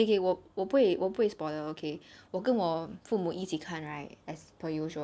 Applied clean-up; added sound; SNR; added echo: none; none; none; none.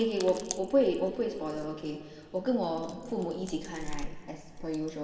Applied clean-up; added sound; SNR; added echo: none; Chewing, mastication; 11 dB; reverberation time 2.1 s.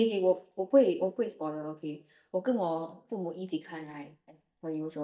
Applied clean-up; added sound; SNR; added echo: neural mask model DeepFilterNet 3.